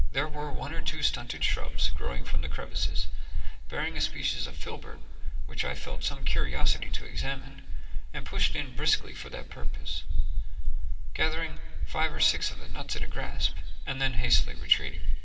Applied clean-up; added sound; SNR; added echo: none; none; none; reverberation time 1.8 s.